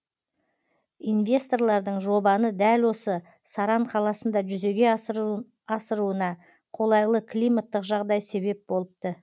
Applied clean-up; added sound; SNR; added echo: none; none; none; none.